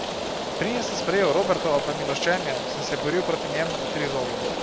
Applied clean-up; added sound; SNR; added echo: none; Rain; 2 dB; none.